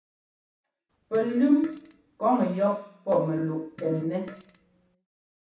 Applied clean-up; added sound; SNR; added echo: none; Fart; 20 dB; reverberation time 0.7 s.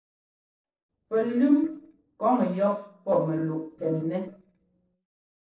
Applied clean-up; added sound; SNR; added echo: neural separator model SepFormer DNS4.